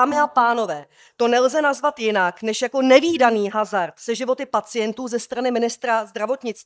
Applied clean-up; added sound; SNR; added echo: neural mask model DeepFilterNet 3.